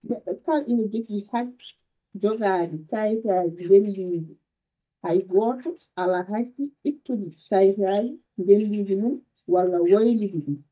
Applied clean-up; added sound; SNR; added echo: neural mask model DeepFilterNet 3.